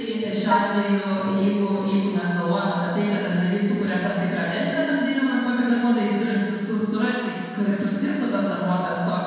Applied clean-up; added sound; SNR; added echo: none; Piano; 11 dB; reverberation time 1.9 s.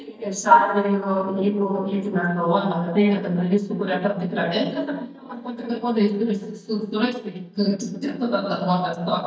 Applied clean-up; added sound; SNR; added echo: neural mask model DeepFilterNet 3.